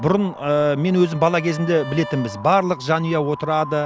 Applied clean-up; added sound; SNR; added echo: none; Wind + Wind instrument, woodwind instrument; 16 dB; none.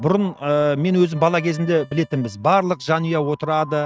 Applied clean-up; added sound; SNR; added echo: neural mask model RNNoise.